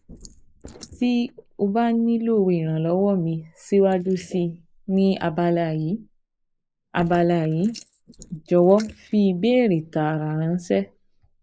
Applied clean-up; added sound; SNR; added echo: neural mask model Resemble Enhance denoiser.